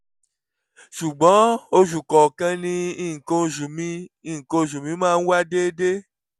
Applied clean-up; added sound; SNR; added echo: none; none; none; none.